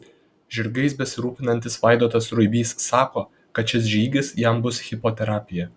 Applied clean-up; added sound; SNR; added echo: none; none; none; none.